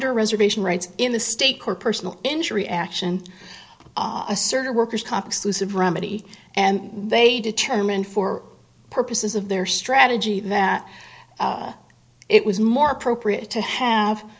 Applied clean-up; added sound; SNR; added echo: none; none; none; none.